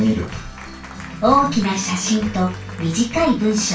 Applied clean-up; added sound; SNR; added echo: none; Applause; 19 dB; reverberation time 0.2 s.